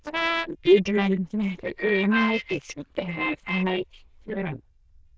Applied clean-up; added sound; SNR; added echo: neural diffusion model UNIVERSE++.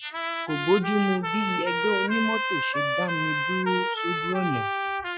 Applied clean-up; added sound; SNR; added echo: classical method Wiener filter.